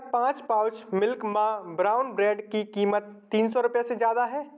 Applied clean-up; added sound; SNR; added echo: none; none; none; none.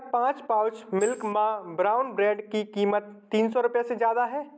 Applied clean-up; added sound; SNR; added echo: neural mask model Resemble Enhance denoiser.